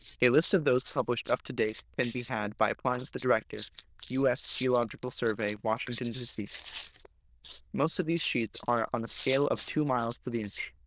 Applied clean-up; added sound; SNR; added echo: neural diffusion model UNIVERSE++.